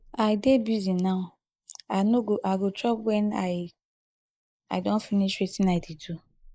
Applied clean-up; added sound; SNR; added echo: neural mask model Resemble Enhance denoiser.